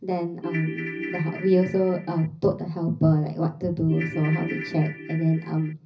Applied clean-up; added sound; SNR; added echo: none; Ringtone / Keyboard (musical); 10 dB; reverberation time 0.4 s.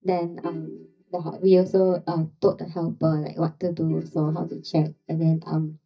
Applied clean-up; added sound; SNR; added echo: neural mask model DeepFilterNet 3.